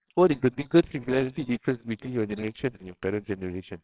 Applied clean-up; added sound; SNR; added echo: neural separator model SepFormer WHAMR!.